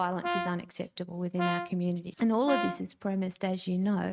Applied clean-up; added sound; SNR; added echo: neural mask model RNNoise.